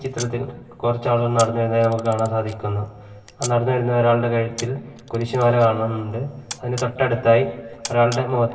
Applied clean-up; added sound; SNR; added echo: none; Camera; 19 dB; reverberation time 1.4 s.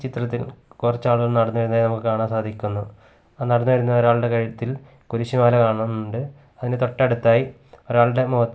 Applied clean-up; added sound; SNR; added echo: none; none; none; none.